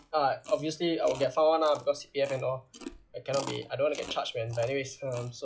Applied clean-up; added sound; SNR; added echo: classical method log-MMSE.